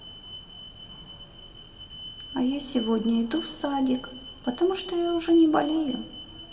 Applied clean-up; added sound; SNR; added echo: none; Alarm; 15 dB; reverberation time 1.4 s.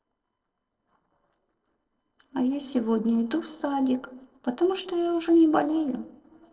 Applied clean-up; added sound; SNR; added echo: neural separator model SepFormer DNS4.